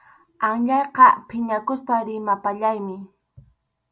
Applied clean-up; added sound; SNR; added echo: none; none; none; none.